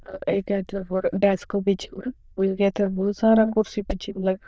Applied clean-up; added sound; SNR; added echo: neural diffusion model UNIVERSE++.